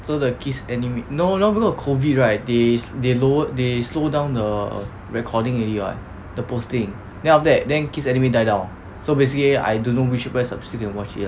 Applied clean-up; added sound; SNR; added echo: none; none; none; none.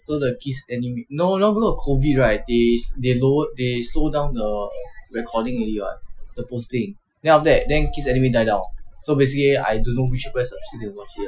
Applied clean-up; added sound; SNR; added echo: classical method Wiener filter.